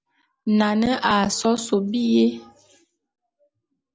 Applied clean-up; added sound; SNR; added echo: none; none; none; none.